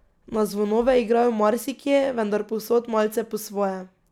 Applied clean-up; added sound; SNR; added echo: none; none; none; none.